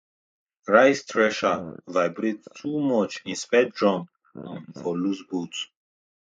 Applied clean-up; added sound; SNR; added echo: neural mask model Resemble Enhance denoiser.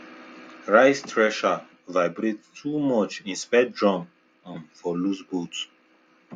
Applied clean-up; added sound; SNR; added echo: none; none; none; none.